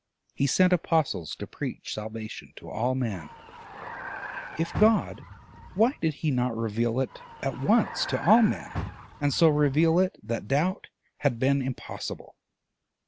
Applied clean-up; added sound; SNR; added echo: none; Vehicle; 12 dB; none.